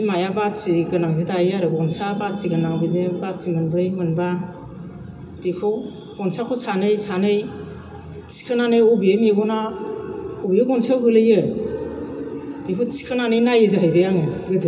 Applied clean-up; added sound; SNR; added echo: none; none; none; reverberation time 0.2 s.